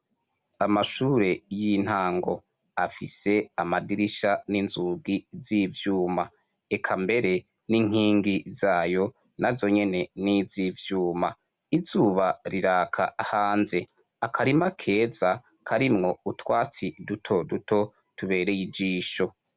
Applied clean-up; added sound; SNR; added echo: none; none; none; none.